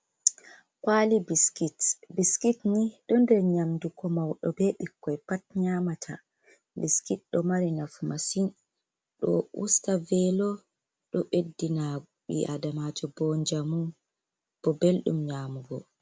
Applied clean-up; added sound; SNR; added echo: none; none; none; none.